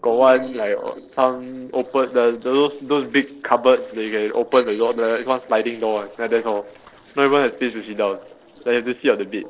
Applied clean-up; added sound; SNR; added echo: neural separator model SepFormer DNS4.